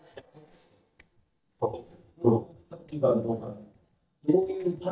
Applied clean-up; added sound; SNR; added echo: neural mask model DeepFilterNet 3.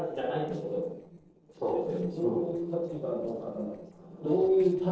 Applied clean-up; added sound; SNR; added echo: neural separator model SepFormer DNS4.